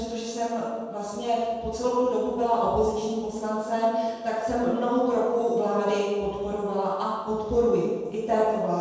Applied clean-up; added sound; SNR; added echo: none; none; none; reverberation time 1.2 s.